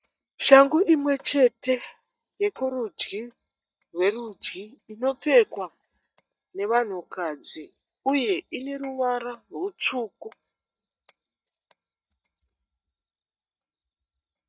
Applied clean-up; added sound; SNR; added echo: neural mask model DeepFilterNet 3.